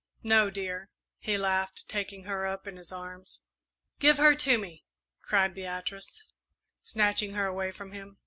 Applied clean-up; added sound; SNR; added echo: none; none; none; none.